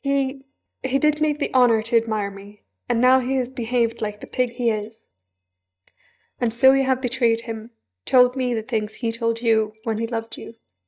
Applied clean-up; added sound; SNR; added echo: neural mask model DeepFilterNet 3.